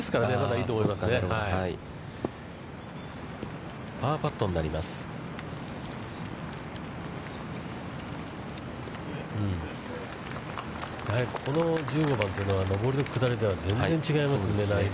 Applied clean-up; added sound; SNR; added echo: none; none; none; none.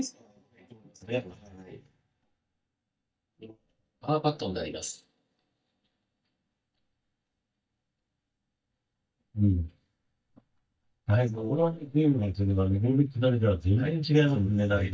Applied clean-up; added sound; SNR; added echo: neural mask model DeepFilterNet 3.